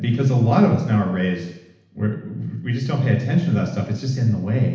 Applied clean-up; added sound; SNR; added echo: none; none; none; reverberation time 0.8 s.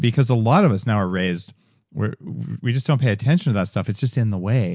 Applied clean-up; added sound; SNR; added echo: none; none; none; none.